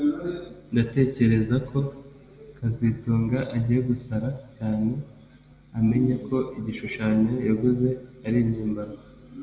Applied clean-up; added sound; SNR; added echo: none; none; none; reverberation time 1.2 s.